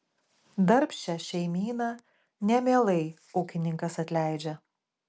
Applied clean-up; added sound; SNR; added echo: none; none; none; none.